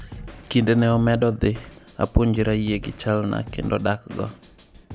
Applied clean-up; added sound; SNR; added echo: none; Drum kit; 17 dB; none.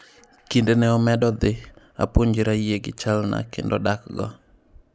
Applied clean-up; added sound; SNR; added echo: none; none; none; none.